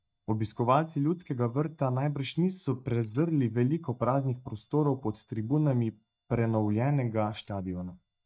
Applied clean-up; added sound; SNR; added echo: neural mask model DeepFilterNet 3.